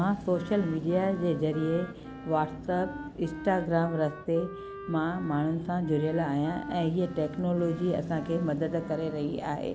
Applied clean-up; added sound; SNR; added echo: none; Wind instrument, woodwind instrument + Car passing by / Traffic noise, roadway noise / Engine; 11 dB; none.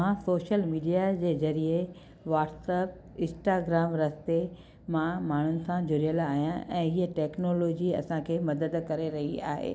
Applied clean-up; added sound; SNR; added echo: none; none; none; none.